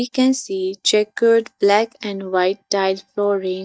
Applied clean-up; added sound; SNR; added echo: neural mask model DeepFilterNet 3.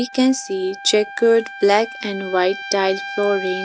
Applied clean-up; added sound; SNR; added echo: none; Trumpet; 13 dB; none.